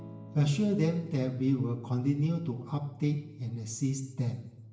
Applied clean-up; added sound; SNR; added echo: none; Electric guitar / Strum; 18 dB; reverberation time 0.8 s.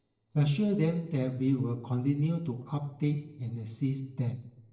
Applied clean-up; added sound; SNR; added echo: neural separator model SepFormer DNS4.